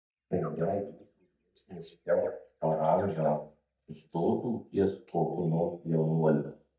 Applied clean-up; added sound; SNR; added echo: neural mask model DeepFilterNet 3.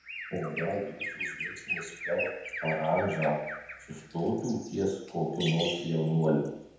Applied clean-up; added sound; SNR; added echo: none; Bird vocalization, bird call, bird song; 8 dB; reverberation time 0.9 s.